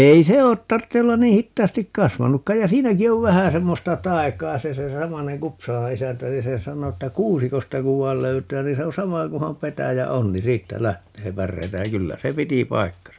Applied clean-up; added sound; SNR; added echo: none; none; none; none.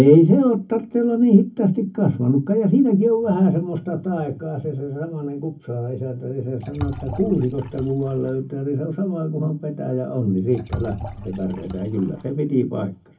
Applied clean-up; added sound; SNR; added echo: none; Liquid; 14 dB; reverberation time 0.3 s.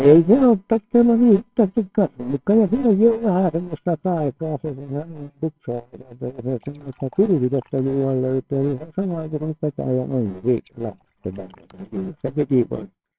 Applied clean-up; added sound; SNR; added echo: neural separator model SepFormer WHAMR!.